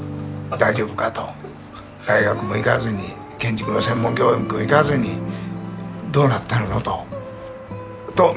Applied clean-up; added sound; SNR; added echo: none; none; none; none.